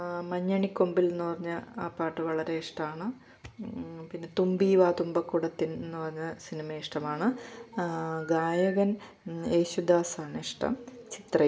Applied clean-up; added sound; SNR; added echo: none; Telephone; 15 dB; none.